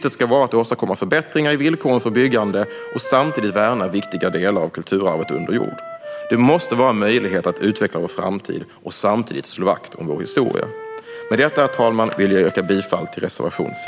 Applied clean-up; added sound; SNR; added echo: none; Wind instrument, woodwind instrument; 15 dB; none.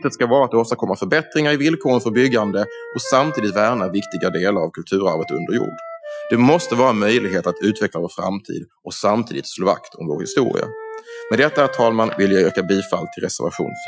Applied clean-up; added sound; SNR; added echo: classical method Wiener filter.